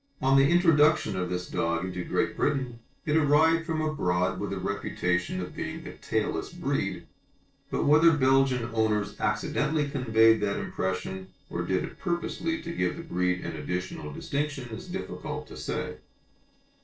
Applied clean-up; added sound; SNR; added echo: neural separator model SepFormer DNS4.